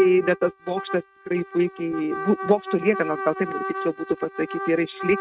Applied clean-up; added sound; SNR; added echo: neural mask model RNNoise.